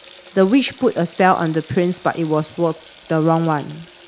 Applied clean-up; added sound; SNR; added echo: none; Water tap, faucet; 18 dB; none.